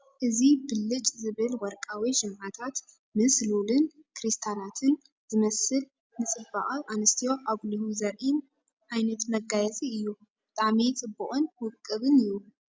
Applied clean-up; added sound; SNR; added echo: none; none; none; none.